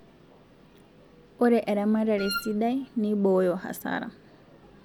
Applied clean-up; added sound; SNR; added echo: none; Wind instrument, woodwind instrument; 8 dB; none.